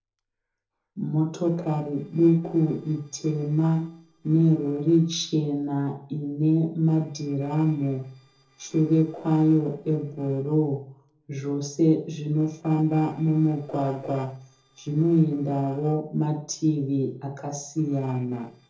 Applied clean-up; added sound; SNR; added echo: neural separator model SepFormer DNS4.